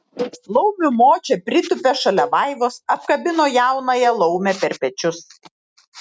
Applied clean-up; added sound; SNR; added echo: neural mask model RNNoise.